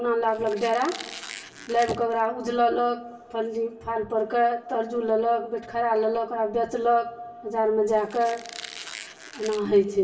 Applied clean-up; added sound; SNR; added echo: none; Squeak; 16 dB; reverberation time 0.3 s.